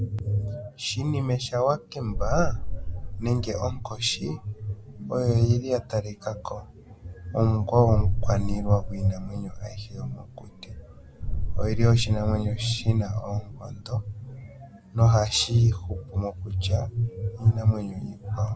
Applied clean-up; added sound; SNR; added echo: none; Boom; 5 dB; none.